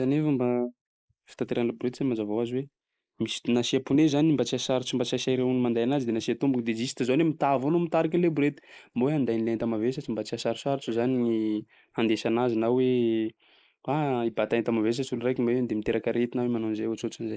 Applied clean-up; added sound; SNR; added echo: neural mask model Resemble Enhance denoiser.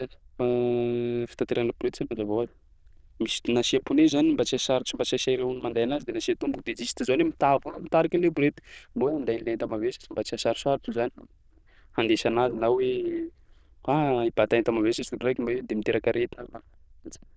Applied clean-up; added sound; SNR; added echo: neural diffusion model UNIVERSE++.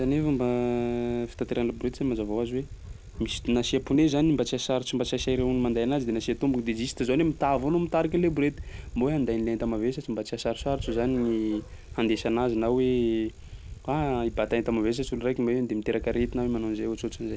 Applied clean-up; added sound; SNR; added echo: none; Bicycle; 14 dB; none.